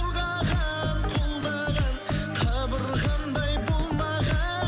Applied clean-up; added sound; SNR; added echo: none; Fart; 17 dB; none.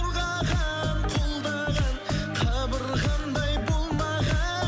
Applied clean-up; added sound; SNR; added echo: none; none; none; none.